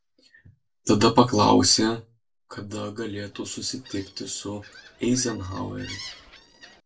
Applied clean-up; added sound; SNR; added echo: neural separator model SepFormer DNS4.